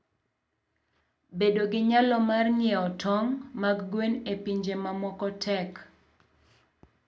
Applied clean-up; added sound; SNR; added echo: none; none; none; none.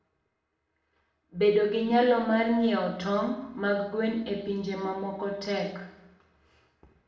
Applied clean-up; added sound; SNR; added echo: none; none; none; reverberation time 0.8 s.